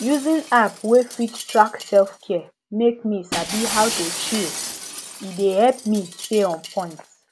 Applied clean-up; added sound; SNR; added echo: none; Shatter; 10 dB; none.